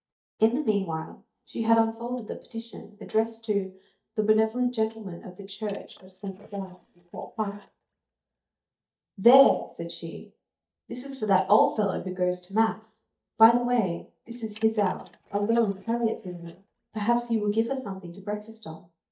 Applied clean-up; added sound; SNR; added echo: neural mask model DeepFilterNet 3.